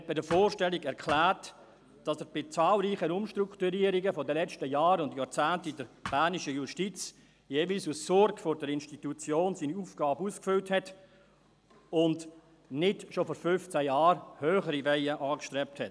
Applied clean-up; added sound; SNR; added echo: none; Thump, thud; 12 dB; none.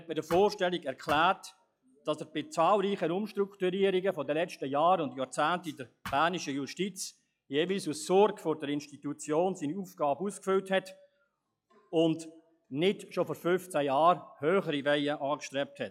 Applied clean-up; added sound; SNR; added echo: classical method log-MMSE.